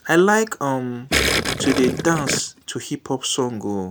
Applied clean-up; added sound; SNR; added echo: none; Gurgling; 2 dB; none.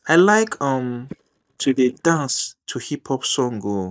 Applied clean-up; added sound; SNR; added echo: neural mask model DeepFilterNet 3.